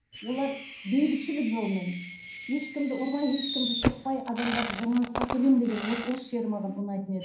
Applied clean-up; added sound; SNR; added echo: none; Fireworks; 1 dB; reverberation time 0.6 s.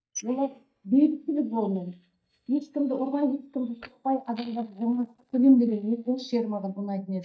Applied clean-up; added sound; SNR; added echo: neural mask model DeepFilterNet 3.